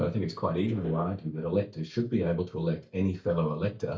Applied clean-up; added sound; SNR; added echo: neural mask model DeepFilterNet 3.